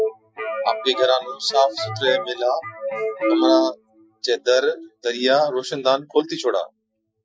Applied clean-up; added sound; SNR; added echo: classical method Wiener filter.